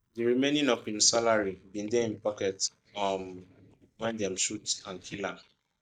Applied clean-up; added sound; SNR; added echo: neural mask model DeepFilterNet 3.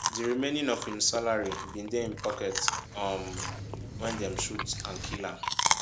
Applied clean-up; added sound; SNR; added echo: none; Chewing, mastication; 1 dB; none.